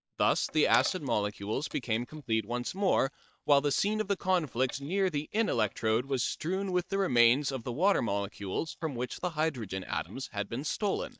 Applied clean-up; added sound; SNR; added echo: neural mask model DeepFilterNet 3.